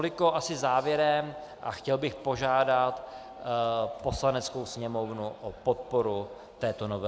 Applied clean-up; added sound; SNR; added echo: none; none; none; none.